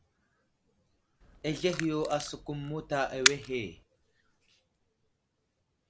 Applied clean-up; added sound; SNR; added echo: none; Camera; -1 dB; none.